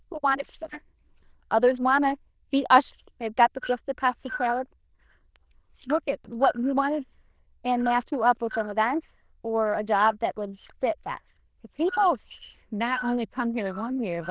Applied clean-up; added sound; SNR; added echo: neural diffusion model UNIVERSE++.